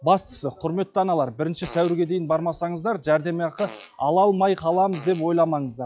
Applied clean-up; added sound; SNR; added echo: classical method log-MMSE.